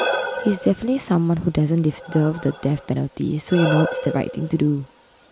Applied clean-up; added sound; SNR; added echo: none; Breathing; 9 dB; none.